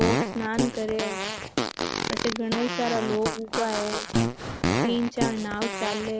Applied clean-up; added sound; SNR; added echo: none; Fart; -1 dB; none.